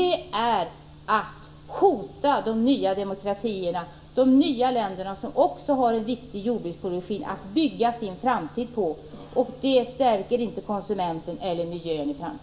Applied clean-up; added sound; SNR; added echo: none; none; none; reverberation time 0.5 s.